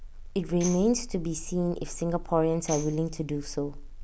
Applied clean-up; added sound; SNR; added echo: none; Tambourine; 16 dB; none.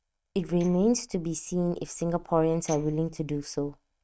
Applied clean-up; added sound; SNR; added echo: neural mask model RNNoise.